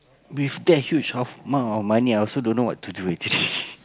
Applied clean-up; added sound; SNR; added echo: none; none; none; none.